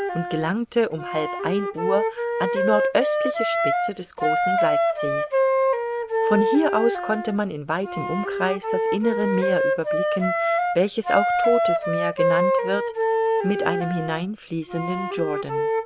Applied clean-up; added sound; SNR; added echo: none; Wind instrument, woodwind instrument; -2 dB; none.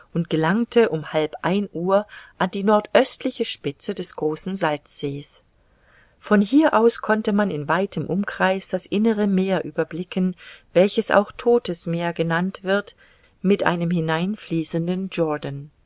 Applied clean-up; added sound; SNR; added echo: none; none; none; none.